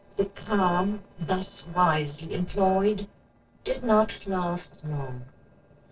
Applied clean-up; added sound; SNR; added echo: neural separator model SepFormer DNS4.